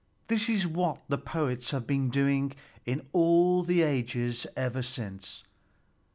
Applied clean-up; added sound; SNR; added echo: none; none; none; none.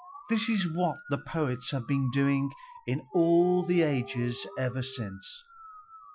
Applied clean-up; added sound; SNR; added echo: classical method Wiener filter.